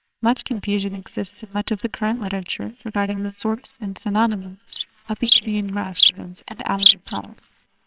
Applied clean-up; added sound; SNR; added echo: neural separator model SepFormer WHAMR!.